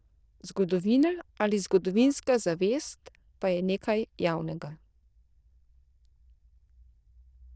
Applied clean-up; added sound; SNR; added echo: neural diffusion model UNIVERSE++.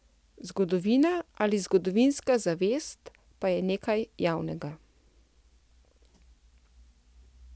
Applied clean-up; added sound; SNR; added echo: none; none; none; none.